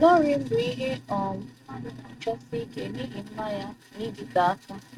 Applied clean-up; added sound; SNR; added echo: neural mask model RNNoise.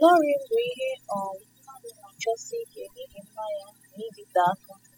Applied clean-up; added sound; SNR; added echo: classical method spectral subtraction.